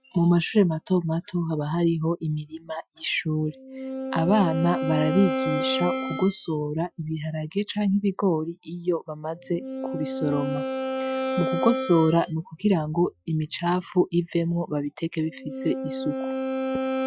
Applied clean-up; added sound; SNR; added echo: classical method Wiener filter.